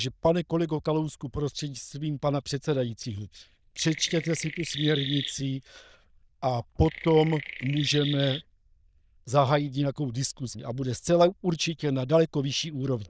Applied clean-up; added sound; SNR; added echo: neural diffusion model UNIVERSE++.